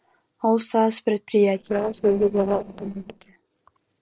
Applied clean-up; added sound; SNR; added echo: neural separator model SepFormer DNS4.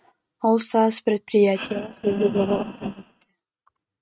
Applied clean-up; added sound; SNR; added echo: neural mask model RNNoise.